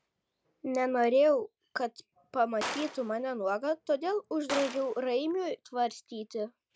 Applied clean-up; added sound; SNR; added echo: none; Gunshot, gunfire; 11 dB; none.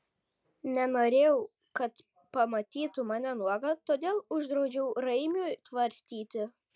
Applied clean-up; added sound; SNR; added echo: none; none; none; none.